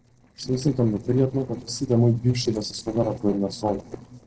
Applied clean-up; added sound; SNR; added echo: neural separator model SepFormer DNS4.